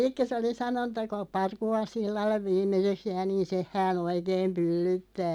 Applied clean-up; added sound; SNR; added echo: none; none; none; none.